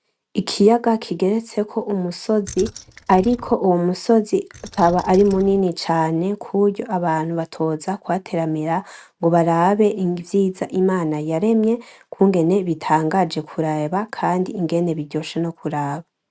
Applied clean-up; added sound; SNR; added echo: neural mask model RNNoise.